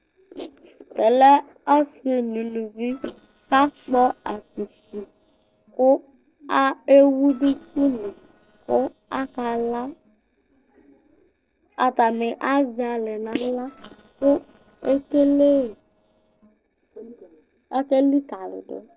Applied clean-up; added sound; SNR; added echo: neural separator model SepFormer DNS4.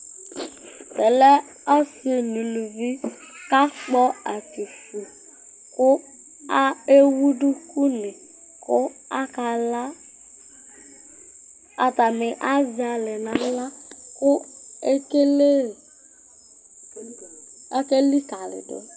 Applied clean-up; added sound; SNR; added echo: none; none; none; none.